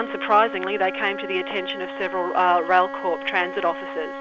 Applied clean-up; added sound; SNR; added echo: none; Wind instrument, woodwind instrument; 10 dB; none.